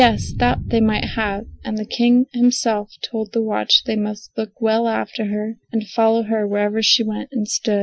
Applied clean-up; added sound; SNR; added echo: classical method Wiener filter.